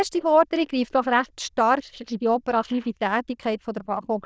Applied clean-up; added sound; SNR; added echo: neural diffusion model UNIVERSE++.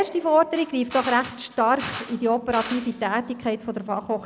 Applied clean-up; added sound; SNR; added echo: none; Drill; 12 dB; none.